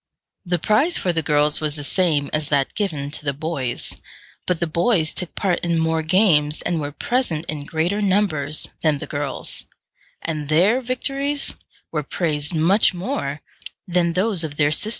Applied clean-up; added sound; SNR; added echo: neural separator model SepFormer DNS4.